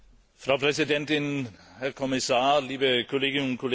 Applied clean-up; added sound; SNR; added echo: none; none; none; none.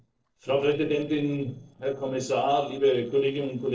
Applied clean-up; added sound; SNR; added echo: neural separator model SepFormer DNS4.